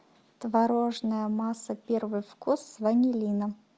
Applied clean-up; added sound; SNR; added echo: none; none; none; none.